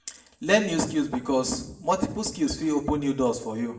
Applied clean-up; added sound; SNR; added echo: none; none; none; reverberation time 0.5 s.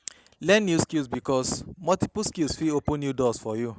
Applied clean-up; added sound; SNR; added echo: none; none; none; none.